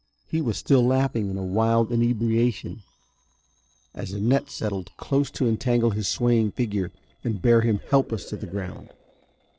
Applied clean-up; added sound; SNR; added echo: neural separator model SepFormer DNS4.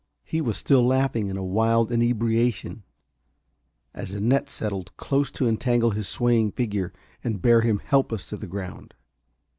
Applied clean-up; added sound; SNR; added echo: none; none; none; none.